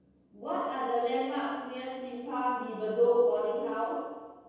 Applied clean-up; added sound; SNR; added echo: none; none; none; reverberation time 1.2 s.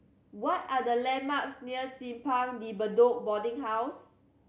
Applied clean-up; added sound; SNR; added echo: none; none; none; none.